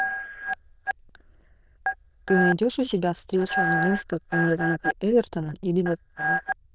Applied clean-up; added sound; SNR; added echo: neural diffusion model UNIVERSE++.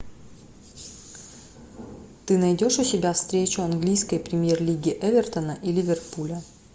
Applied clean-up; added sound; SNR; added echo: none; none; none; none.